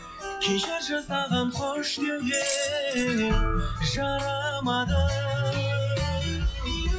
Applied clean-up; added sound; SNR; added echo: classical method log-MMSE.